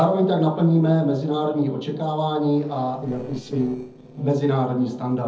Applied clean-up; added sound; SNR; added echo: neural separator model SepFormer DNS4.